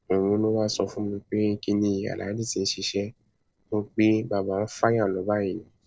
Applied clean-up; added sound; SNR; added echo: neural separator model SepFormer DNS4.